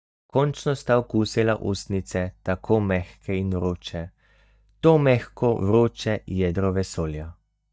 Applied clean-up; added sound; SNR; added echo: neural mask model DeepFilterNet 3.